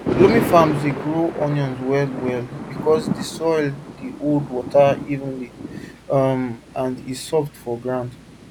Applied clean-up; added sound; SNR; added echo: none; Thunder; 7 dB; none.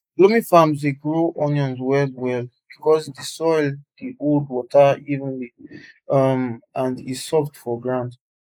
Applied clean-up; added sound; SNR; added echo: neural mask model Resemble Enhance denoiser.